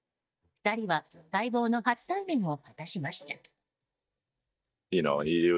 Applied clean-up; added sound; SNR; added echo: neural mask model DeepFilterNet 3.